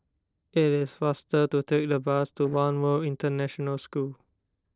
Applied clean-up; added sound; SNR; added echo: neural separator model SepFormer DNS4.